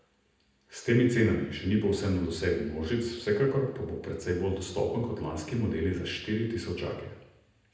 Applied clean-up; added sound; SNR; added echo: none; none; none; reverberation time 0.9 s.